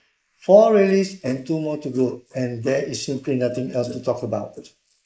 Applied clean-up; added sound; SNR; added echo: neural mask model Resemble Enhance denoiser.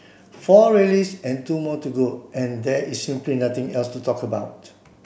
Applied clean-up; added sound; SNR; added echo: none; none; none; none.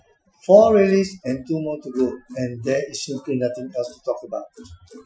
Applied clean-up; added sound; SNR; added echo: classical method Wiener filter.